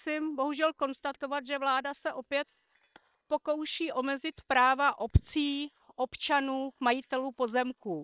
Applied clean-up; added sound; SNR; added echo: neural separator model SepFormer WHAM!.